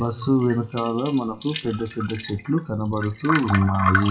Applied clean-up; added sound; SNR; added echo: classical method WPE with log-MMSE.